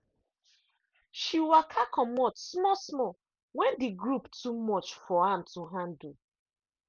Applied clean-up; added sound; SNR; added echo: none; none; none; none.